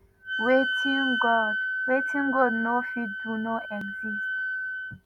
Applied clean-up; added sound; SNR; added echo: none; Wind instrument, woodwind instrument; 1 dB; none.